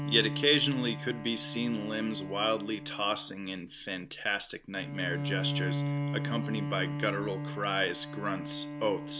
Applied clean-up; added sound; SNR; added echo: none; Bowed string instrument; 5 dB; none.